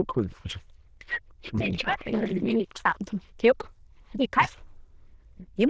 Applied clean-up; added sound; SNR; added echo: neural diffusion model UNIVERSE++.